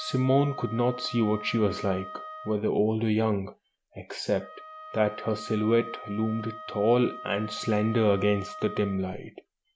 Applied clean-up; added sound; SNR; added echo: none; Wind instrument, woodwind instrument; 14 dB; none.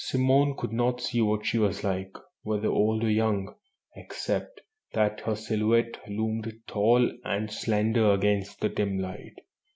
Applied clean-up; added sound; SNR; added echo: none; none; none; none.